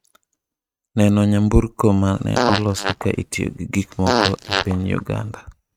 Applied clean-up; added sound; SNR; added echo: neural mask model RNNoise.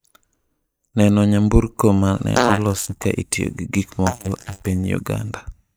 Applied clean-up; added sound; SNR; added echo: neural mask model DeepFilterNet 3.